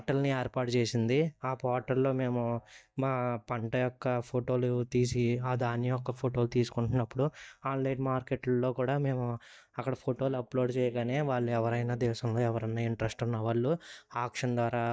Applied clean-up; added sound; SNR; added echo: neural mask model DeepFilterNet 3.